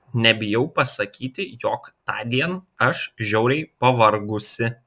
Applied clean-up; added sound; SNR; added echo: none; none; none; none.